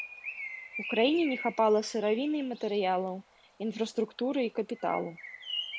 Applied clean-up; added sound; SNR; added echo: none; Bird; 12 dB; none.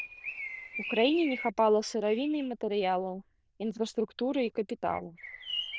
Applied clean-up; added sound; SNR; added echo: neural diffusion model UNIVERSE++.